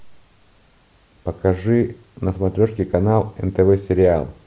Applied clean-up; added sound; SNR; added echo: none; none; none; none.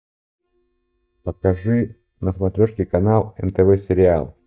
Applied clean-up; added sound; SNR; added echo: neural mask model DeepFilterNet 3.